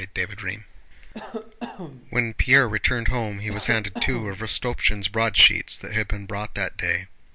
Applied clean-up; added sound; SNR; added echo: none; Cough; 14 dB; none.